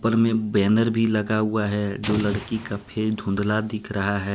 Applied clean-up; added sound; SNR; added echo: none; Explosion; 12 dB; none.